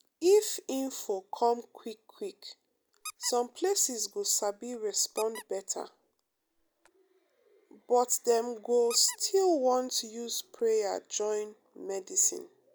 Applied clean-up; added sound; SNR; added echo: none; Squeak; 19 dB; none.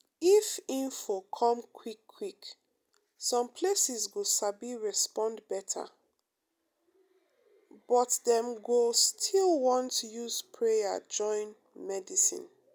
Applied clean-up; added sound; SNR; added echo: none; none; none; none.